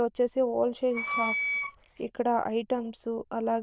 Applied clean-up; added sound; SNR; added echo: neural diffusion model UNIVERSE++.